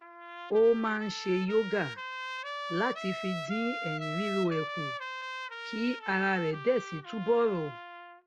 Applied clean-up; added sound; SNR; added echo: none; Trumpet; 8 dB; none.